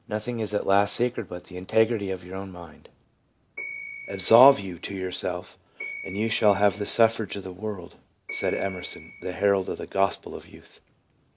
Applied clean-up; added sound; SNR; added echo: none; Bell; 14 dB; none.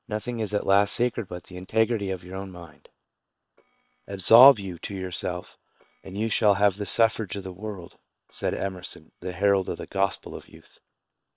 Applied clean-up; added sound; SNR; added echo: neural separator model SepFormer WHAM!.